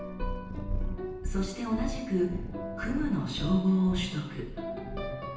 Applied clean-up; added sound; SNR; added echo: none; Purr; 5 dB; reverberation time 0.9 s.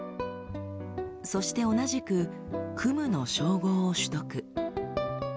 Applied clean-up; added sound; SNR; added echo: none; none; none; none.